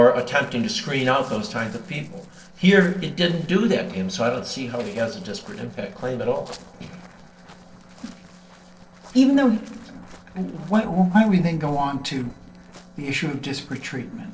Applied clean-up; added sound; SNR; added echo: neural separator model SepFormer DNS4.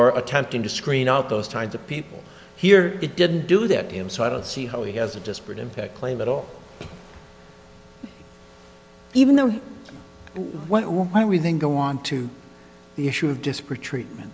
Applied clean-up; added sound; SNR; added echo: none; none; none; none.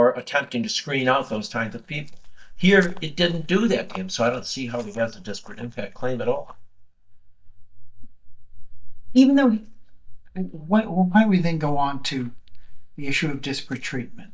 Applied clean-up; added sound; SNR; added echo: neural mask model DeepFilterNet 3.